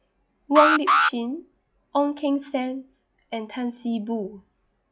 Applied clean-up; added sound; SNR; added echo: classical method log-MMSE.